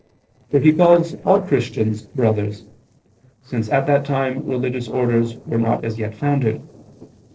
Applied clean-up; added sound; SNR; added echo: neural separator model SepFormer DNS4.